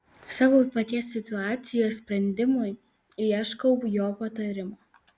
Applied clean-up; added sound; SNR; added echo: none; none; none; none.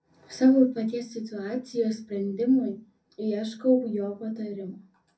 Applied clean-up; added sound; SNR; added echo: none; none; none; reverberation time 0.3 s.